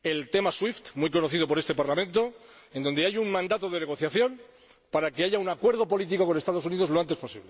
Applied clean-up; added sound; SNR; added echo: none; none; none; none.